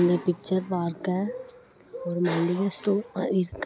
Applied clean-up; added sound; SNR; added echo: none; none; none; none.